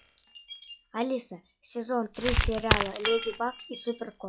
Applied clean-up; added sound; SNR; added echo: classical method log-MMSE.